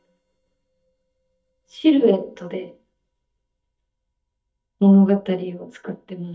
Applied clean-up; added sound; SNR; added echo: neural mask model DeepFilterNet 3.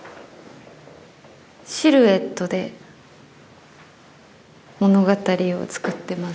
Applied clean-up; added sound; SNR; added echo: none; none; none; none.